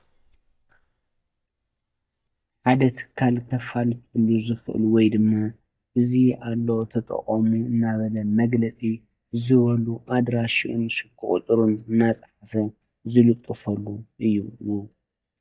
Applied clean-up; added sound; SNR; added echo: neural mask model DeepFilterNet 3.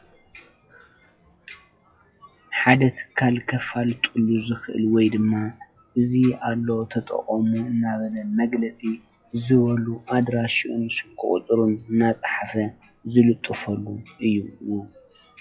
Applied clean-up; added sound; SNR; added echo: classical method WPE with log-MMSE.